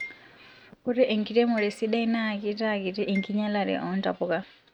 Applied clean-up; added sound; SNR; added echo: neural mask model RNNoise.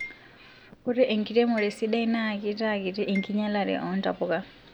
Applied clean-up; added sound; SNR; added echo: none; Marimba, xylophone; 19 dB; none.